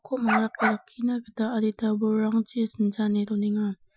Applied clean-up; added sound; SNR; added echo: classical method Wiener filter.